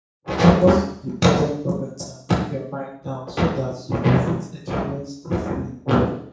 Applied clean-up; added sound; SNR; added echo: none; none; none; reverberation time 0.7 s.